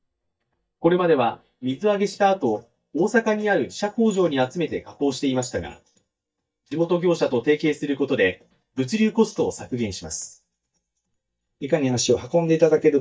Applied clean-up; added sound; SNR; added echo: neural mask model DeepFilterNet 3.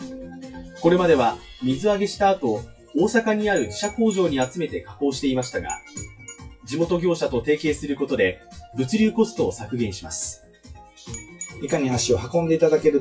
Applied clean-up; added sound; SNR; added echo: classical method WPE with log-MMSE.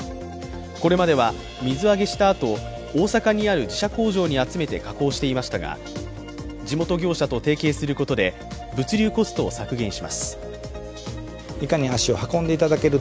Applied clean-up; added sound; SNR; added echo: none; none; none; none.